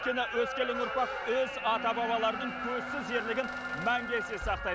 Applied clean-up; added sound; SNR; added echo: none; Squeak + Wind instrument, woodwind instrument; 11 dB; none.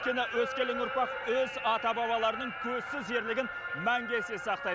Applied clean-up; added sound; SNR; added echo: none; none; none; none.